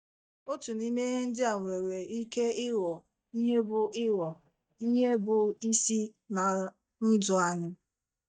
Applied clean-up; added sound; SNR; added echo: neural mask model DeepFilterNet 3.